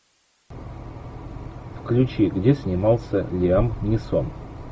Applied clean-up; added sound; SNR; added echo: none; none; none; none.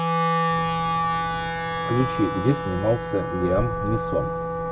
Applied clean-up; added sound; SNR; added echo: none; Wind instrument, woodwind instrument; -1 dB; none.